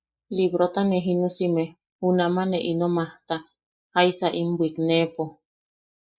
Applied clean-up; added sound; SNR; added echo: neural mask model Resemble Enhance denoiser.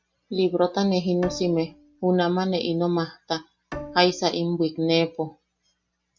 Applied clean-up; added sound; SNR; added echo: none; Bowed string instrument; 17 dB; none.